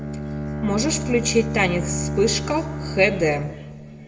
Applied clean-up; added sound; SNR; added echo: none; Bowed string instrument; 5 dB; reverberation time 1.4 s.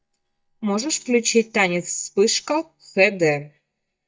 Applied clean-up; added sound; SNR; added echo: neural mask model DeepFilterNet 3.